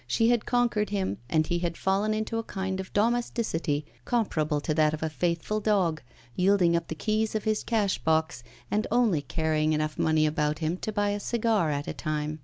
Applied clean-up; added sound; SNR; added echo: none; none; none; none.